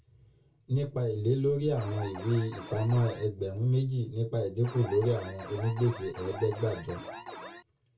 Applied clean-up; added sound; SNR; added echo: none; Alarm; 13 dB; reverberation time 0.2 s.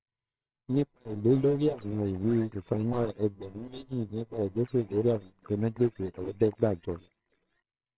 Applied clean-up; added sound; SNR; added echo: neural separator model SepFormer WHAMR!.